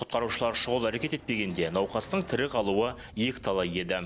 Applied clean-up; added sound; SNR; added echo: none; none; none; none.